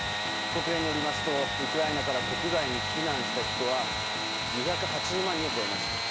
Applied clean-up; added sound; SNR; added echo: none; Sawing / Engine; -1 dB; none.